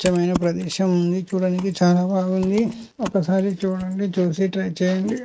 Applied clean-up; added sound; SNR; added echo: neural mask model RNNoise.